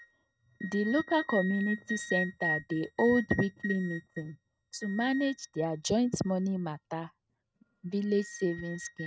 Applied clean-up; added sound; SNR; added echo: neural mask model RNNoise.